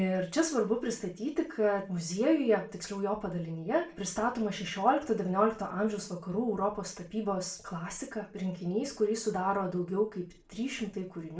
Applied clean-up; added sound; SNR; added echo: none; none; none; reverberation time 0.3 s.